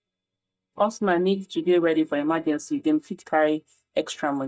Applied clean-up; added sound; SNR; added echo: neural mask model DeepFilterNet 3.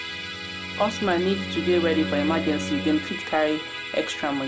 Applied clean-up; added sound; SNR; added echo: none; Musical instrument + Bowed string instrument; 6 dB; none.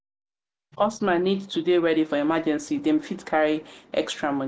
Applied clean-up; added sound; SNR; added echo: none; none; none; none.